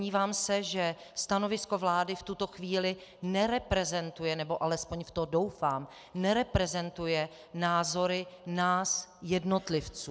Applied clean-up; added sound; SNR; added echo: none; none; none; none.